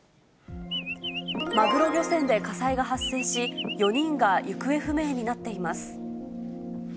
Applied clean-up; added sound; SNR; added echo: none; Chirp, tweet; 6 dB; none.